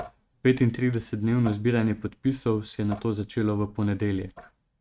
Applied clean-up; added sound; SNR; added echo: neural mask model RNNoise.